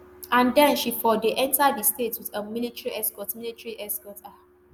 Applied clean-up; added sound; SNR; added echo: none; none; none; none.